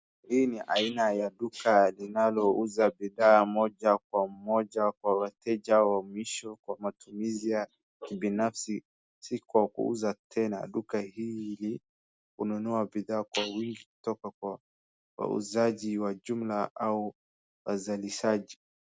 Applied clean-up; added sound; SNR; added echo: none; none; none; none.